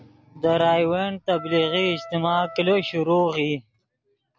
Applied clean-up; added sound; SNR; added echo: none; Wind instrument, woodwind instrument; 15 dB; none.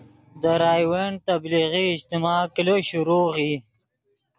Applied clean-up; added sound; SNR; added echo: none; none; none; none.